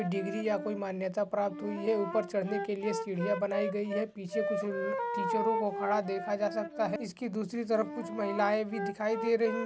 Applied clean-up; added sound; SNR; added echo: none; Wind instrument, woodwind instrument; 5 dB; none.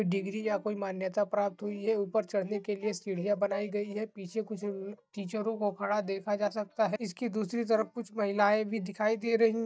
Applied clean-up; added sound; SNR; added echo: neural mask model DeepFilterNet 3.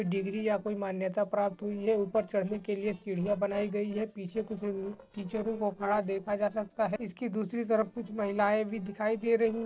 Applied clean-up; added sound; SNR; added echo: neural separator model SepFormer DNS4.